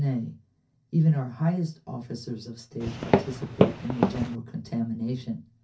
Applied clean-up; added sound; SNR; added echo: none; Walk, footsteps; -4 dB; reverberation time 0.3 s.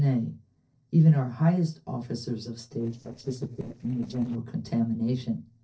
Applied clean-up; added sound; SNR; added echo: neural separator model SepFormer DNS4.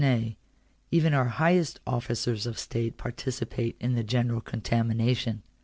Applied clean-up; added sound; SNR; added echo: none; none; none; none.